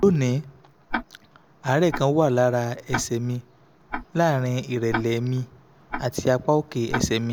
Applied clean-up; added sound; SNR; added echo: none; Tick-tock; 12 dB; none.